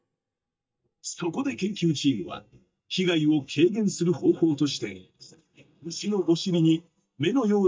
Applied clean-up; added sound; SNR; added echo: neural mask model DeepFilterNet 3.